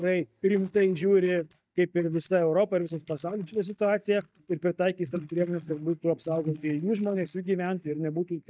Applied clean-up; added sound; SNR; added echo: neural mask model DeepFilterNet 3.